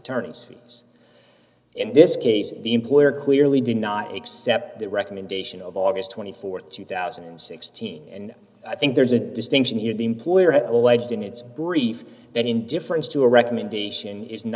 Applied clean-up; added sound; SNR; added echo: none; none; none; none.